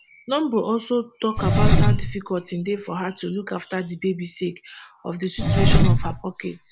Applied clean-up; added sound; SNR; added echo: none; Engine; -4 dB; none.